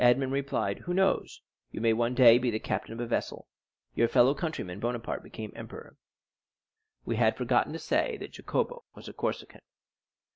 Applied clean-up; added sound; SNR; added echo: none; none; none; none.